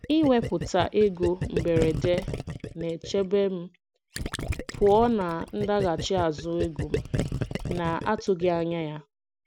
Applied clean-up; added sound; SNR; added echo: none; Gurgling; 7 dB; none.